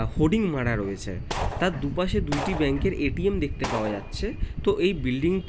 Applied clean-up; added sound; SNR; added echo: none; Gunshot, gunfire; 11 dB; none.